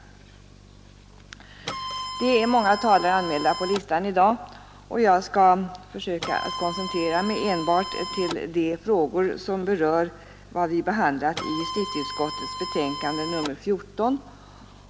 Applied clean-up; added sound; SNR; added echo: none; Printer; 8 dB; none.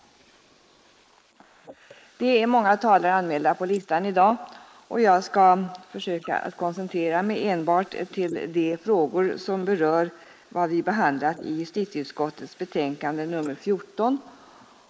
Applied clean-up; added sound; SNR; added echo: neural mask model Resemble Enhance denoiser.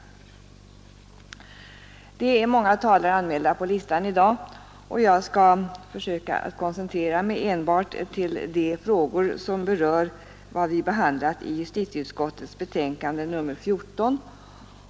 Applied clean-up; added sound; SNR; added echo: none; none; none; none.